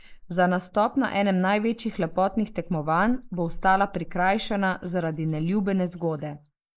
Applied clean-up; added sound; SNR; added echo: neural mask model Resemble Enhance denoiser.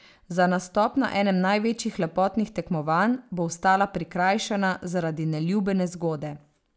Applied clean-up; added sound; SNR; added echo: none; none; none; none.